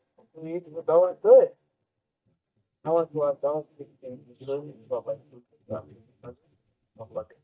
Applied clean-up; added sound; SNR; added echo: neural mask model DeepFilterNet 3.